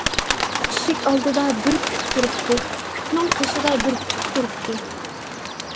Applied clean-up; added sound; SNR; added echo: none; Bird; 1 dB; none.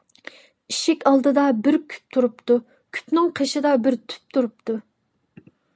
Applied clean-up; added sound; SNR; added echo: none; none; none; none.